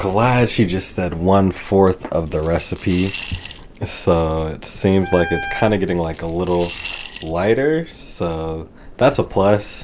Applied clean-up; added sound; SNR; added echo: none; Coin (dropping) / Glass + Wind instrument, woodwind instrument; 14 dB; none.